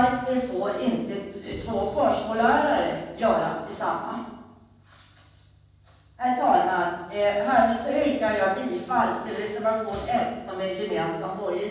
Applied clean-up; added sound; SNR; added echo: none; Thump, thud; 18 dB; reverberation time 1.2 s.